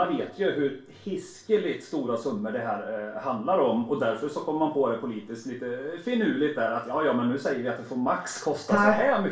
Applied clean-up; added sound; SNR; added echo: none; none; none; reverberation time 0.3 s.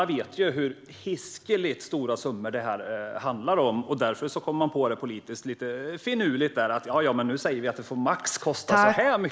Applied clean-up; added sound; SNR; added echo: none; none; none; none.